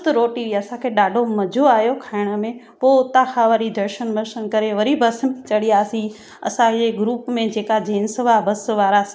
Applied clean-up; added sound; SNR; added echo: none; none; none; none.